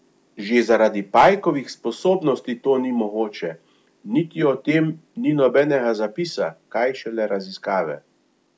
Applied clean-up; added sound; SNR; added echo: none; none; none; none.